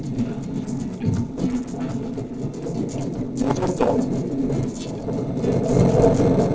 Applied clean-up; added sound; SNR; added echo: neural separator model SepFormer DNS4.